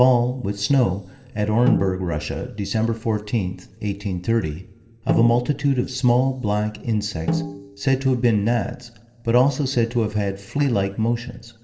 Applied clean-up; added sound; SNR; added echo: none; Snare drum; 8 dB; reverberation time 1.2 s.